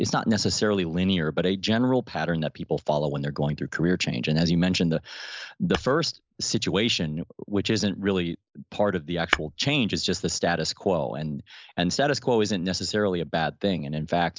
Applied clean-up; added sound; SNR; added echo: neural mask model Resemble Enhance denoiser.